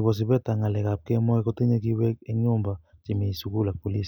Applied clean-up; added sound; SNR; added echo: none; none; none; none.